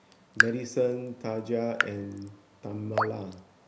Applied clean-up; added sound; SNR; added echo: none; Raindrop / Drip; 0 dB; none.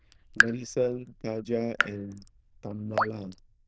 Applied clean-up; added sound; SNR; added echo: neural diffusion model UNIVERSE++.